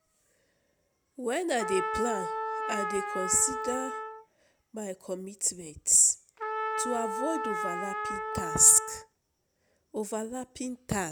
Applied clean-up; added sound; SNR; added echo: none; Trumpet; 6 dB; none.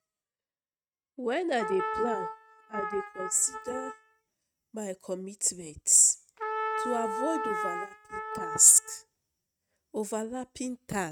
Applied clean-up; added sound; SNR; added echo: neural mask model RNNoise.